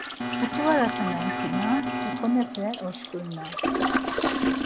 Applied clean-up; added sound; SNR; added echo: none; Toilet flush + Alarm; -1 dB; none.